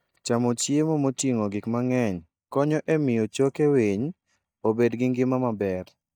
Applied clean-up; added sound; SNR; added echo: neural mask model DeepFilterNet 3.